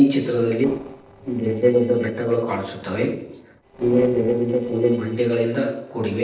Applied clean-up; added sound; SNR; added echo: neural separator model SepFormer DNS4.